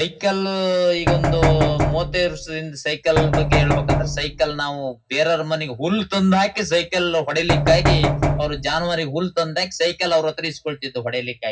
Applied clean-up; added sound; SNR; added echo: none; Knock; -2 dB; reverberation time 0.4 s.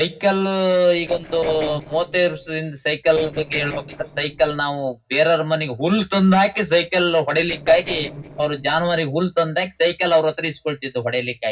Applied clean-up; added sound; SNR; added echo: neural separator model SepFormer DNS4.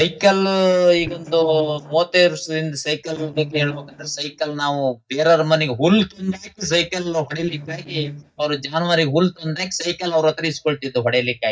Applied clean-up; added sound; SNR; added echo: neural mask model DeepFilterNet 3.